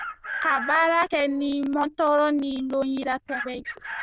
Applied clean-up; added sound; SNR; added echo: neural diffusion model UNIVERSE++.